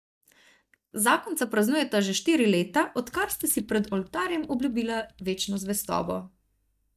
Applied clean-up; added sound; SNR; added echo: neural mask model DeepFilterNet 3.